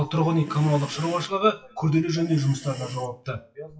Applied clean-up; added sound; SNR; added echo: classical method WPE with log-MMSE.